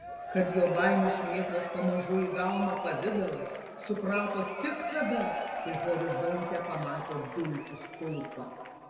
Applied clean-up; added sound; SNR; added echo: none; Applause / Crowd / Cheering; 8 dB; reverberation time 2.3 s.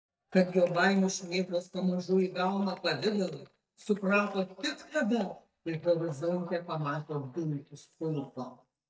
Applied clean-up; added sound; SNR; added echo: neural mask model DeepFilterNet 3.